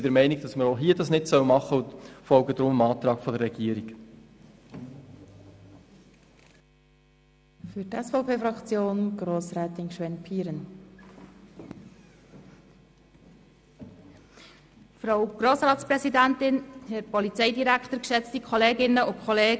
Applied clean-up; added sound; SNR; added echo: none; none; none; none.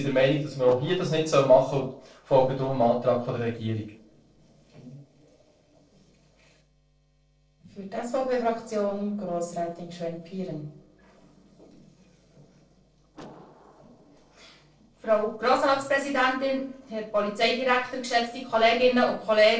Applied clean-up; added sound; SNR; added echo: neural separator model SepFormer DNS4.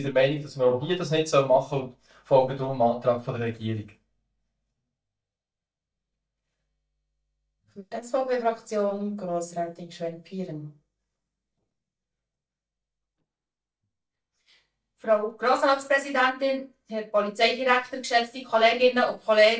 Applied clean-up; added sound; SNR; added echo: neural mask model DeepFilterNet 3.